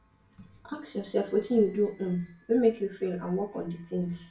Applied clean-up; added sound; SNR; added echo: none; none; none; reverberation time 0.3 s.